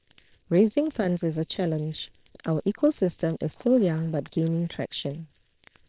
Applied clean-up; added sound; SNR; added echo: neural separator model SepFormer WHAM!.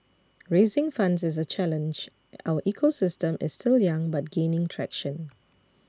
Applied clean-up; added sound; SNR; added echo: none; none; none; none.